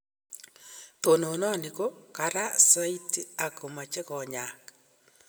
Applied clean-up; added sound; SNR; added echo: none; none; none; reverberation time 1.0 s.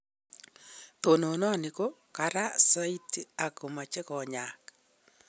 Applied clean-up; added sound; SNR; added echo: none; none; none; none.